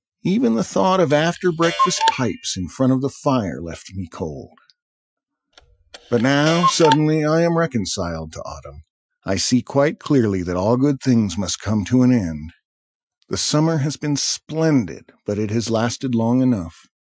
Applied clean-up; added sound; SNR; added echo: classical method Wiener filter.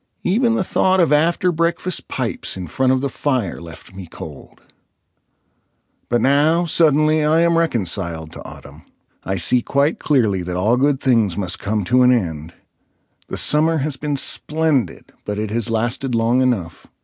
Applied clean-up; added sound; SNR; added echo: none; none; none; none.